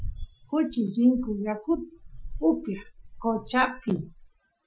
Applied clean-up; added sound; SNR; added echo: classical method Wiener filter.